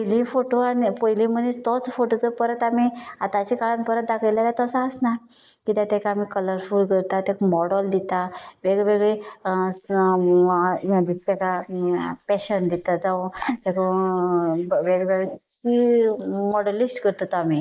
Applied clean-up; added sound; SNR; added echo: neural mask model Resemble Enhance denoiser.